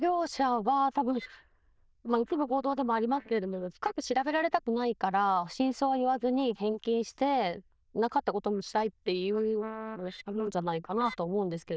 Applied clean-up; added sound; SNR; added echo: neural diffusion model UNIVERSE++.